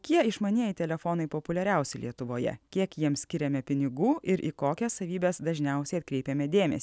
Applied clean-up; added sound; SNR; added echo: none; none; none; none.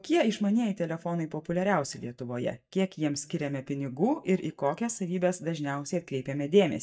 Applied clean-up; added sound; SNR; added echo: neural mask model DeepFilterNet 3.